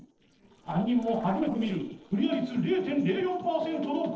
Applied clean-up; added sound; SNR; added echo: neural separator model SepFormer DNS4.